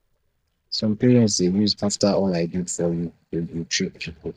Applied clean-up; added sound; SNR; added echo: neural mask model DeepFilterNet 3.